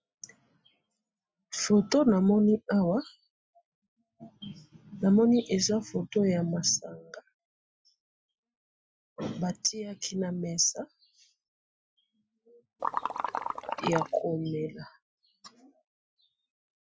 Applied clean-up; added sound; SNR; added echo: classical method Wiener filter.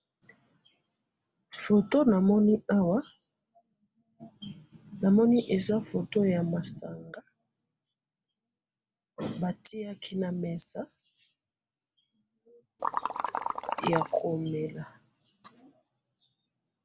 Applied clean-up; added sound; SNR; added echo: none; Liquid; 2 dB; none.